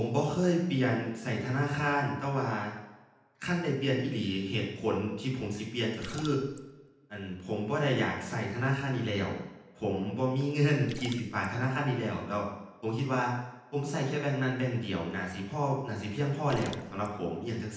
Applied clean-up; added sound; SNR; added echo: none; Splash, splatter; 17 dB; reverberation time 0.9 s.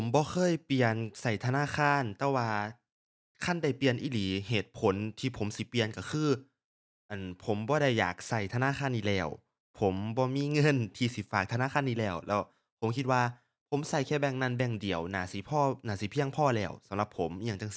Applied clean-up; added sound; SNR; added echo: none; none; none; none.